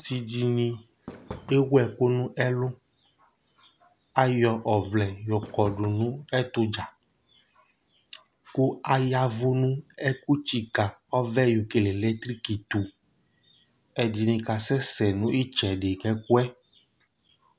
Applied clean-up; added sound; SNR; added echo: none; Fireworks; 17 dB; none.